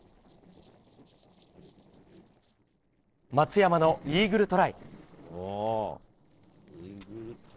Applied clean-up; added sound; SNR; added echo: neural separator model SepFormer DNS4.